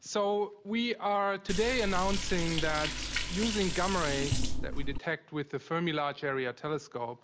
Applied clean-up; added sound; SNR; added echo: none; Liquid; 0 dB; none.